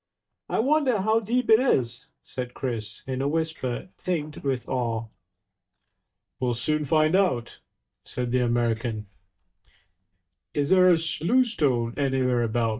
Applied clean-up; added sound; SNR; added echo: neural mask model DeepFilterNet 3.